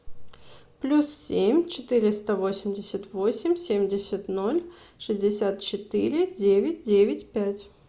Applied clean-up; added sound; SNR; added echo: none; none; none; none.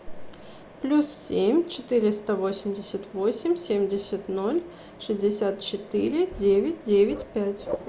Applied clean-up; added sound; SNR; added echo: none; Mechanisms; 17 dB; none.